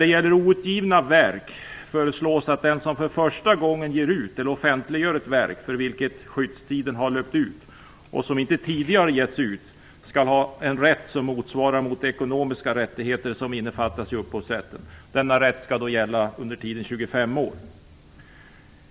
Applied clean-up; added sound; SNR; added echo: none; none; none; none.